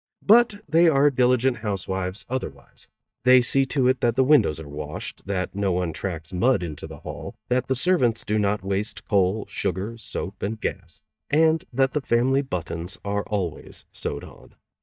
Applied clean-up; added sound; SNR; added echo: neural mask model DeepFilterNet 3.